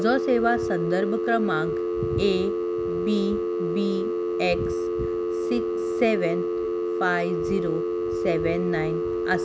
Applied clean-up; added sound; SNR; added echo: none; Telephone; -1 dB; none.